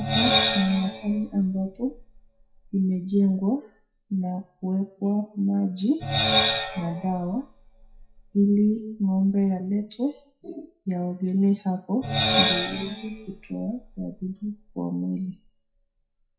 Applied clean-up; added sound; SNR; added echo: classical method WPE with log-MMSE.